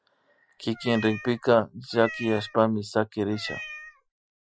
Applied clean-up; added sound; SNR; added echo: classical method Wiener filter.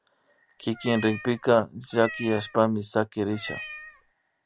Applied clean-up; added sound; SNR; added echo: none; Meow; 14 dB; none.